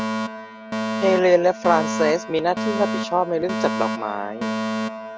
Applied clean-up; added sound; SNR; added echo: none; Alarm; 4 dB; none.